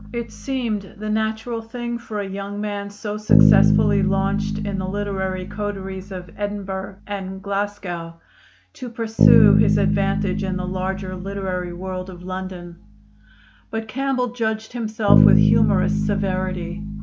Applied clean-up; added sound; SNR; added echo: none; Bass guitar; -4 dB; none.